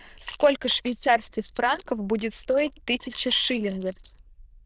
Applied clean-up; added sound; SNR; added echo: neural diffusion model UNIVERSE++.